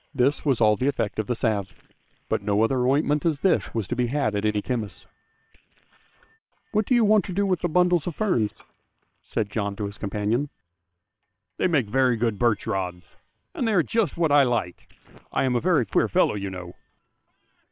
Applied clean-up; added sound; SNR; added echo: neural separator model SepFormer WHAM!.